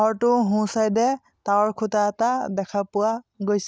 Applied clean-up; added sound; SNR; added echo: none; none; none; none.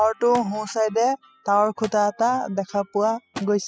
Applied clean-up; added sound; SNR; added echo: classical method spectral subtraction.